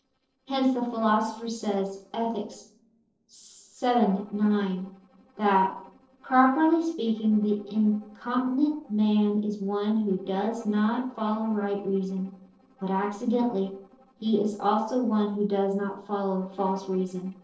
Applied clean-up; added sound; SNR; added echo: neural separator model SepFormer DNS4.